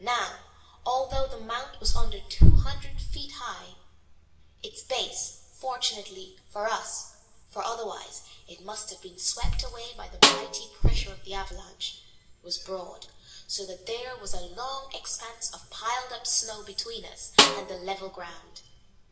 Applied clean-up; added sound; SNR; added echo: none; Snare drum; -2 dB; reverberation time 1.0 s.